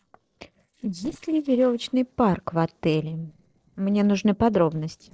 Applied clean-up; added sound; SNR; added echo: neural separator model SepFormer DNS4.